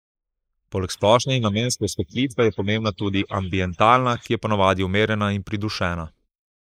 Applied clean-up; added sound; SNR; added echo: neural mask model Resemble Enhance denoiser.